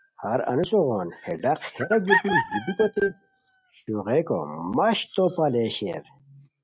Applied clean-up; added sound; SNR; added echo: neural mask model RNNoise.